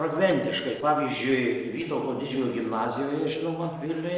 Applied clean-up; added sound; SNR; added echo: neural separator model SepFormer DNS4.